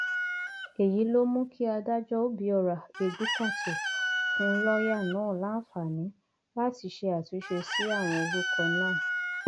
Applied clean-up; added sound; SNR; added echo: none; Chicken, rooster; 4 dB; none.